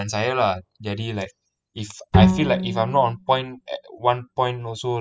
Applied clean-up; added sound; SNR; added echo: classical method spectral subtraction.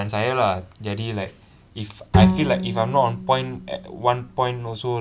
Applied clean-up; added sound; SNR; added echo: none; Bowed string instrument; 0 dB; none.